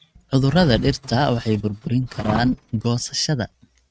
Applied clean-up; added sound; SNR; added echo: neural mask model RNNoise.